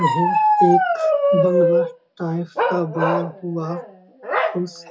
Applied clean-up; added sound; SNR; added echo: none; Bark; -5 dB; reverberation time 0.2 s.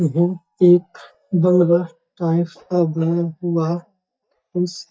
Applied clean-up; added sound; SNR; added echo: neural mask model DeepFilterNet 3.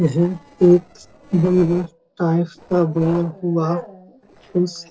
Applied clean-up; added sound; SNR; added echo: neural separator model SepFormer DNS4.